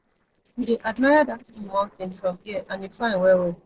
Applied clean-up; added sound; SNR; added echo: neural separator model SepFormer DNS4.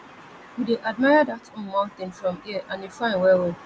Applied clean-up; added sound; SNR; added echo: none; none; none; none.